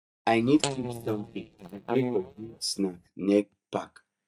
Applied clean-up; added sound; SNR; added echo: neural mask model DeepFilterNet 3.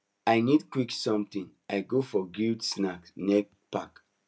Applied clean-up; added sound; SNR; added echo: none; none; none; none.